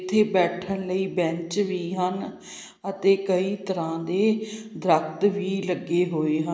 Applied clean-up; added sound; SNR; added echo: none; none; none; none.